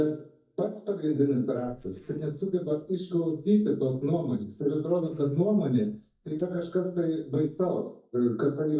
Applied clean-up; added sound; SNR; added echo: neural mask model DeepFilterNet 3.